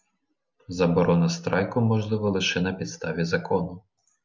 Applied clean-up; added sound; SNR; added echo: none; none; none; none.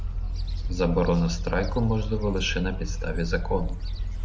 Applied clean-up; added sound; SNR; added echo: none; Gull, seagull; 1 dB; none.